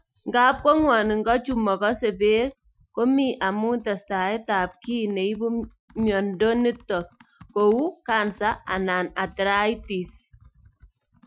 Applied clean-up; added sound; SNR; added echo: classical method Wiener filter.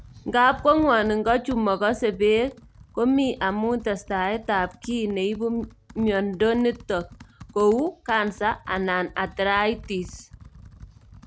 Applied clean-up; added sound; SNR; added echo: none; Computer keyboard; 20 dB; none.